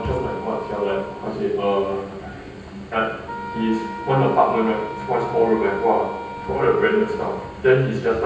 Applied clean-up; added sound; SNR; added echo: none; Wind instrument, woodwind instrument; 13 dB; reverberation time 0.9 s.